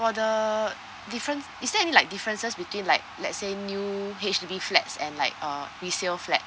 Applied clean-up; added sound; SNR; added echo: none; none; none; none.